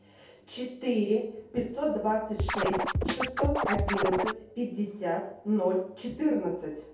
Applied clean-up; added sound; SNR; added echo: none; Scratching (performance technique); -1 dB; reverberation time 0.7 s.